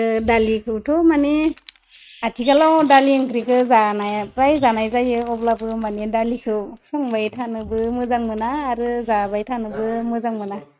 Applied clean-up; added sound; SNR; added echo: neural mask model RNNoise.